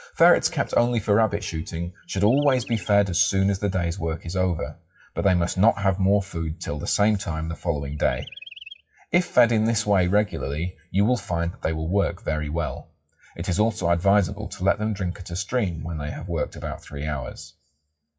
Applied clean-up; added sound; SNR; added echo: classical method WPE with log-MMSE.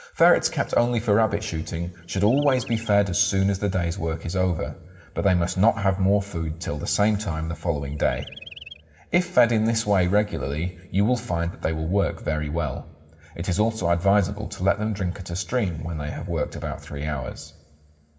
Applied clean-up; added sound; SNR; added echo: none; Chirp, tweet; 19 dB; reverberation time 1.5 s.